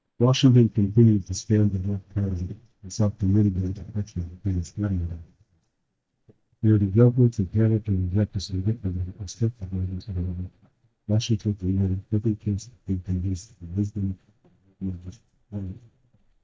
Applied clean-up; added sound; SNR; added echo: neural mask model DeepFilterNet 3.